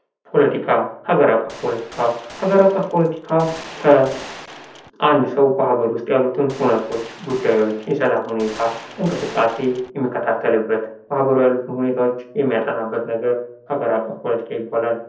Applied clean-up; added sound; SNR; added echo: none; Gunshot, gunfire; 18 dB; reverberation time 0.6 s.